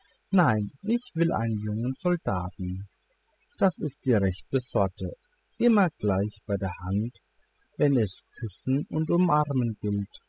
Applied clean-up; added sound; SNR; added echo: classical method spectral subtraction.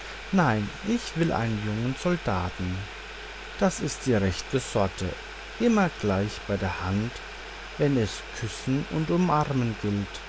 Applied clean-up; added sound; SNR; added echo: none; Boiling; 13 dB; none.